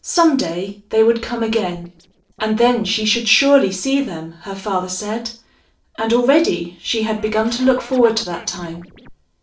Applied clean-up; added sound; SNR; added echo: neural separator model SepFormer DNS4.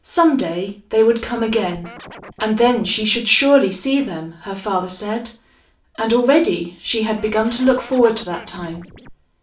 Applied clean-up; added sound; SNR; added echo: none; Scratching (performance technique); 19 dB; reverberation time 0.3 s.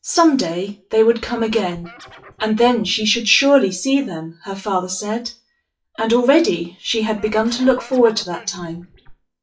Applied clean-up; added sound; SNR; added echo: classical method WPE with log-MMSE.